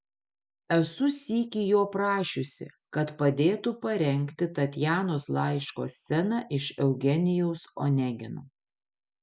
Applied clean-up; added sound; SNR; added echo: none; none; none; none.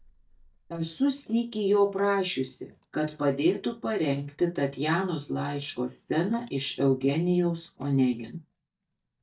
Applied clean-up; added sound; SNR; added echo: neural mask model DeepFilterNet 3.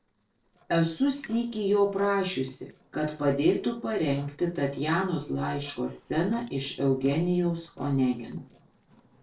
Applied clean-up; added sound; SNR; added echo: neural separator model SepFormer DNS4.